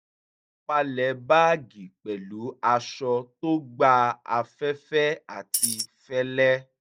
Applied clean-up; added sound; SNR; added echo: neural mask model DeepFilterNet 3.